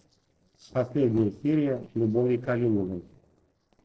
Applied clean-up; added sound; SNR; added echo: neural separator model SepFormer DNS4.